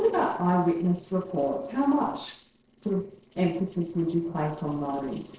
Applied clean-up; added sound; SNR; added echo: neural separator model SepFormer DNS4.